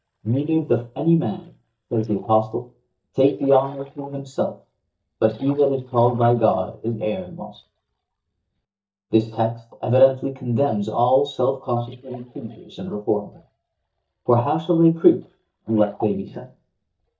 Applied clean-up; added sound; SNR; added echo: neural mask model DeepFilterNet 3.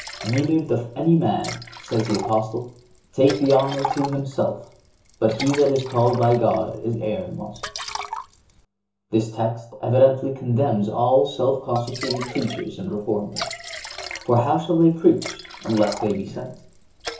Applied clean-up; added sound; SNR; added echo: none; Liquid; 14 dB; reverberation time 0.6 s.